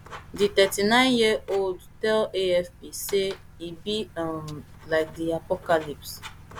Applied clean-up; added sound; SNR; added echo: none; Writing; 20 dB; none.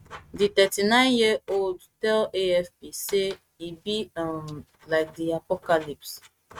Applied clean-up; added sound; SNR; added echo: neural mask model RNNoise.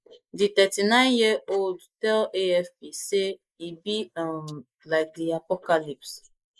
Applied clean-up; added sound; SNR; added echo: neural mask model Resemble Enhance denoiser.